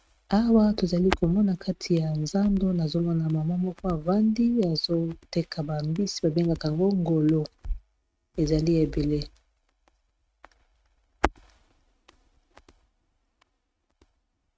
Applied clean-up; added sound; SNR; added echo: neural mask model RNNoise.